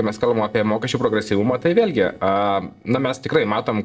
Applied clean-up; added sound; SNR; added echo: neural separator model SepFormer DNS4.